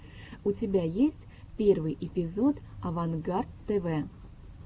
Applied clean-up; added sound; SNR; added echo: none; none; none; none.